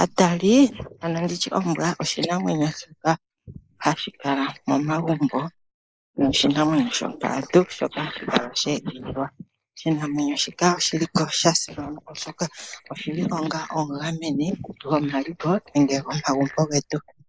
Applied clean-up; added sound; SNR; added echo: neural mask model Resemble Enhance denoiser.